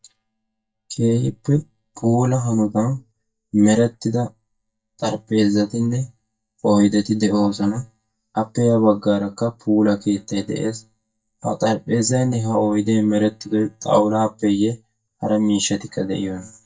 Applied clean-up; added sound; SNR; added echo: neural mask model DeepFilterNet 3.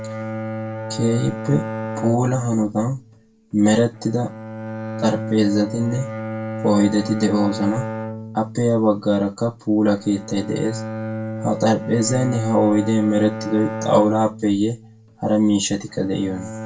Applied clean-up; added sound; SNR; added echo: none; Bowed string instrument; 9 dB; reverberation time 0.2 s.